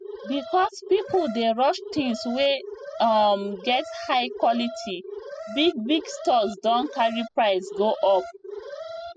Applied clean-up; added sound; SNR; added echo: classical method spectral subtraction.